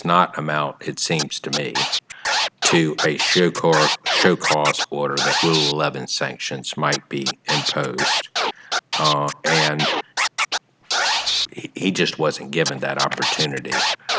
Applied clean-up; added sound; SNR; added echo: none; Scratching (performance technique); 2 dB; none.